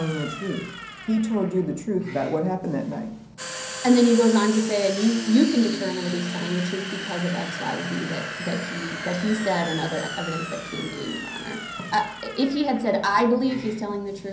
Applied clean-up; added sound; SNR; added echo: none; Domestic sounds, home sounds; 10 dB; reverberation time 0.6 s.